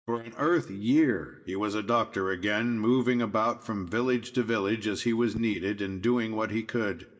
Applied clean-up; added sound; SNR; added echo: neural mask model DeepFilterNet 3.